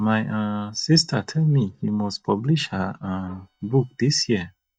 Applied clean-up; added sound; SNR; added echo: neural mask model DeepFilterNet 3.